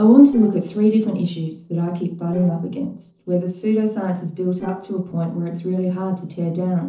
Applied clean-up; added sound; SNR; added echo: neural separator model SepFormer DNS4.